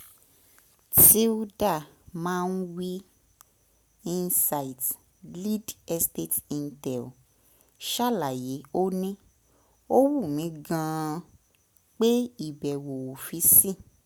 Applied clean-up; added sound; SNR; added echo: none; none; none; none.